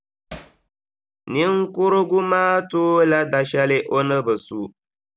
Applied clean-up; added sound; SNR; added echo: none; Hammer; 19 dB; none.